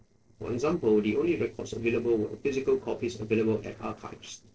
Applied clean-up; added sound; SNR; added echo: neural separator model SepFormer DNS4.